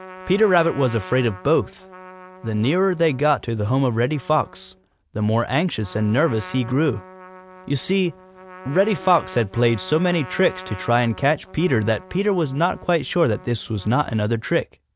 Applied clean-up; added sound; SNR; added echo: none; Trumpet; 19 dB; none.